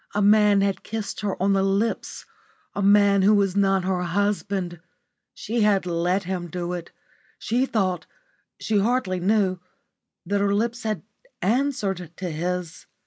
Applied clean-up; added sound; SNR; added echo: none; none; none; none.